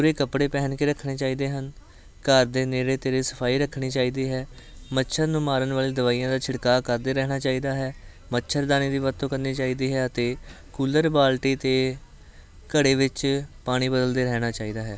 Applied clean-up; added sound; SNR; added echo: none; none; none; none.